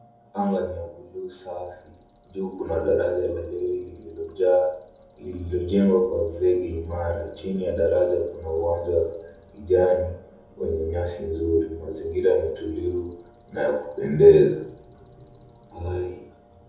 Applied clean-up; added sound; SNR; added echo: none; Alarm; 14 dB; reverberation time 2.6 s.